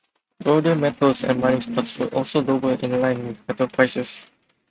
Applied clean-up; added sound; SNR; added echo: neural mask model RNNoise.